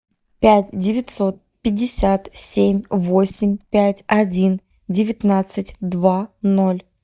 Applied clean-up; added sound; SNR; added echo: neural mask model DeepFilterNet 3.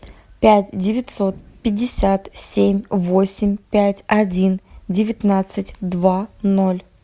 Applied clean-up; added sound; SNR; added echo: none; none; none; none.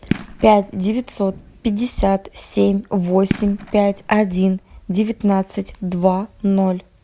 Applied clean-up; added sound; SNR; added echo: none; Fireworks; 11 dB; none.